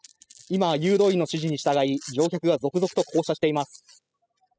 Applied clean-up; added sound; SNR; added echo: classical method spectral subtraction.